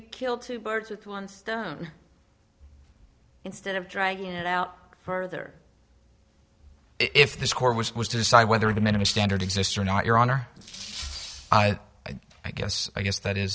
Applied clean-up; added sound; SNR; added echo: neural separator model SepFormer DNS4.